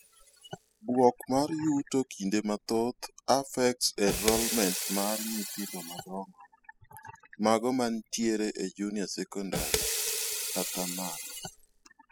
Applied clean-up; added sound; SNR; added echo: classical method spectral subtraction.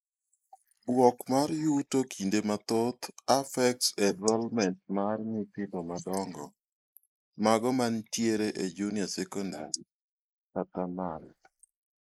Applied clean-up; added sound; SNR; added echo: neural mask model Resemble Enhance denoiser.